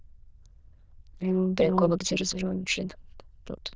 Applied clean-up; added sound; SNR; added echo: neural diffusion model UNIVERSE++.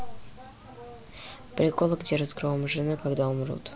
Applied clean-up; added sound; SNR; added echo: none; none; none; none.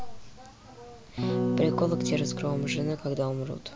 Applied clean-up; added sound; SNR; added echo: none; Electric guitar / Strum; -2 dB; none.